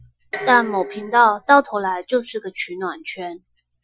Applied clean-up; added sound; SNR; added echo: classical method Wiener filter.